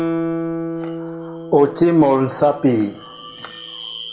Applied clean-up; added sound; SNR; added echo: none; Guitar; 8 dB; reverberation time 1.0 s.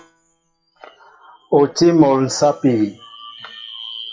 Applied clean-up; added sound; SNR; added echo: classical method WPE with log-MMSE.